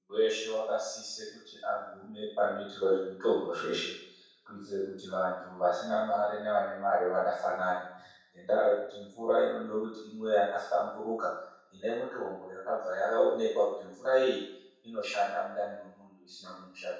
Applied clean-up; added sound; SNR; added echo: none; none; none; reverberation time 0.7 s.